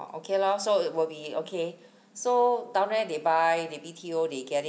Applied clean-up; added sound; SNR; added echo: none; none; none; none.